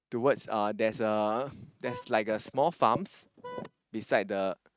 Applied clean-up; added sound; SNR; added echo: neural mask model RNNoise.